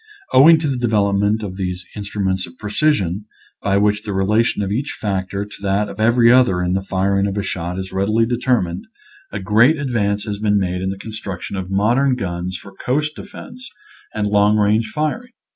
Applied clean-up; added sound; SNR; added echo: none; none; none; none.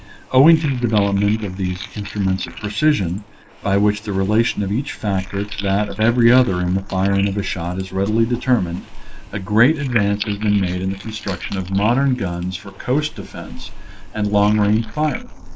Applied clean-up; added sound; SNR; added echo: neural mask model Resemble Enhance denoiser.